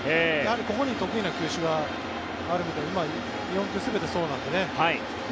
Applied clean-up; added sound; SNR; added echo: none; Wind instrument, woodwind instrument; 19 dB; none.